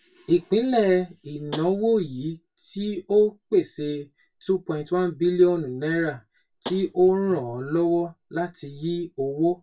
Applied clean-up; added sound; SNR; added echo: none; Tap; 18 dB; reverberation time 0.2 s.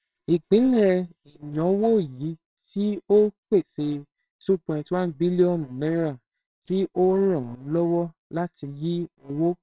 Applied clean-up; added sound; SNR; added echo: neural separator model SepFormer WHAMR!.